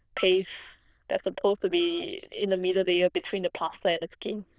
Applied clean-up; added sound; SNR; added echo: neural diffusion model UNIVERSE++.